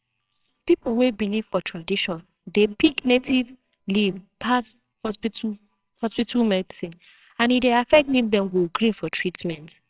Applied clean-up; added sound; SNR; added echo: neural separator model SepFormer WHAMR!.